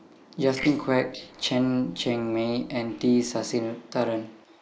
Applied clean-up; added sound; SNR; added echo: neural mask model Resemble Enhance denoiser.